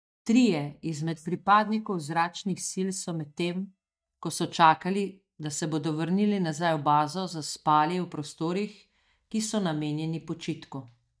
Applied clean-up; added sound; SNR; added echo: neural mask model DeepFilterNet 3.